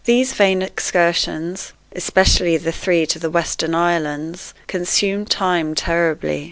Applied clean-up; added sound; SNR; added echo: none; none; none; none.